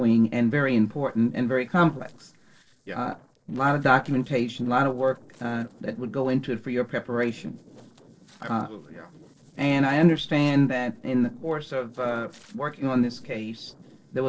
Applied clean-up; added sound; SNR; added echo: neural separator model SepFormer DNS4.